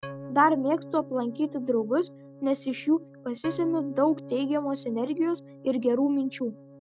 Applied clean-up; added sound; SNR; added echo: none; Organ; 16 dB; none.